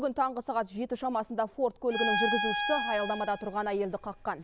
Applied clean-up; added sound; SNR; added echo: none; Bowed string instrument; 2 dB; none.